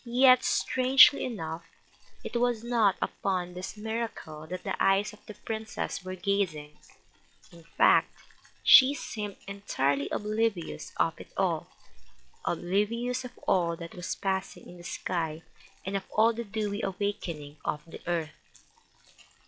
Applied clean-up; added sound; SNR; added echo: classical method log-MMSE.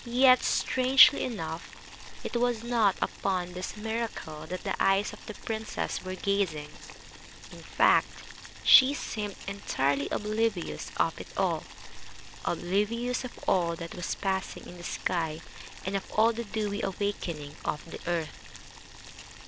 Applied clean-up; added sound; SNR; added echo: none; Boiling; 14 dB; none.